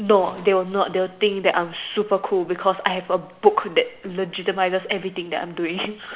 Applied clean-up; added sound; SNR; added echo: none; none; none; none.